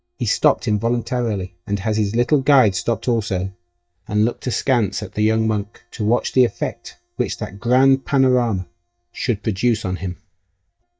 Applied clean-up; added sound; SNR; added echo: neural mask model DeepFilterNet 3.